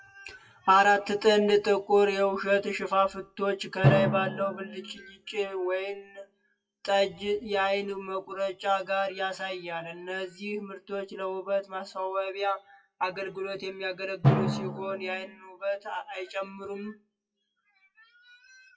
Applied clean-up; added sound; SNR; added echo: classical method WPE with log-MMSE.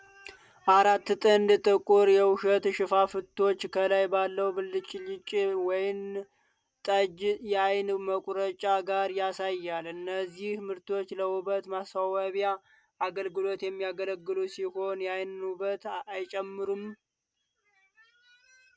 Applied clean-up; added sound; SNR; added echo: none; none; none; none.